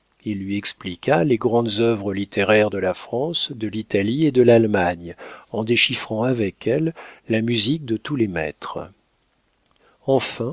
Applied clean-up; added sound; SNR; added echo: none; none; none; none.